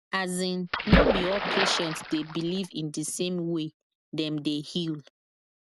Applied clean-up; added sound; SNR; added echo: none; Splash, splatter; -4 dB; none.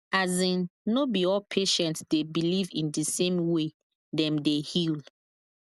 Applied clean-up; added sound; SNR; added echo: none; none; none; none.